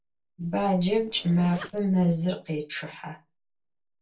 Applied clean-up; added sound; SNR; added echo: neural separator model SepFormer DNS4.